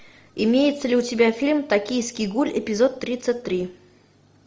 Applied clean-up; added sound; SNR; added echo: none; none; none; none.